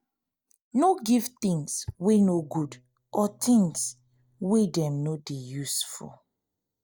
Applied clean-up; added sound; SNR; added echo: neural mask model DeepFilterNet 3.